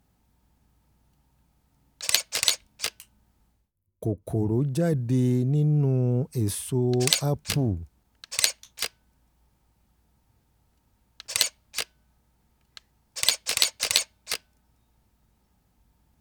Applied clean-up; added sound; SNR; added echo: none; Camera; 3 dB; none.